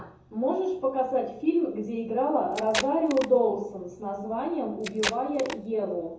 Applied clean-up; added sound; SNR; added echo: none; Packing tape, duct tape; 8 dB; reverberation time 0.6 s.